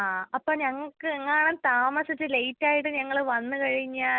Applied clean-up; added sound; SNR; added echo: none; none; none; none.